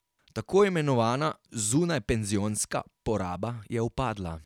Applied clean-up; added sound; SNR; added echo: none; none; none; none.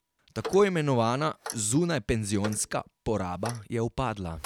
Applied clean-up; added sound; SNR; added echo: none; Clock; 16 dB; none.